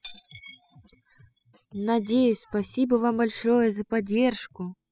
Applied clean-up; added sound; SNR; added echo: classical method spectral subtraction.